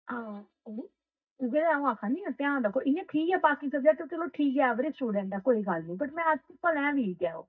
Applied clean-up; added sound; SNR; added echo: neural mask model DeepFilterNet 3.